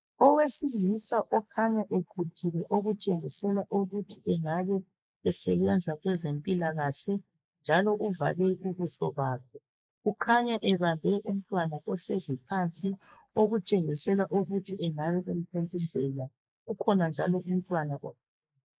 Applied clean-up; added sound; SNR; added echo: neural mask model Resemble Enhance denoiser.